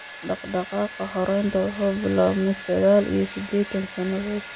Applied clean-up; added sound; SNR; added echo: none; Domestic sounds, home sounds; 15 dB; none.